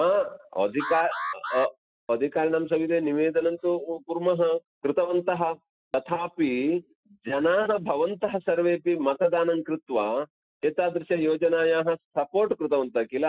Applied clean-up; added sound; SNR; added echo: classical method Wiener filter.